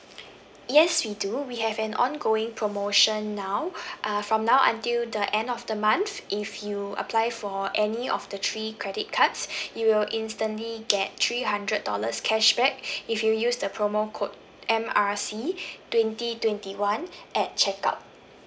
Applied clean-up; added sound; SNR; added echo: none; none; none; none.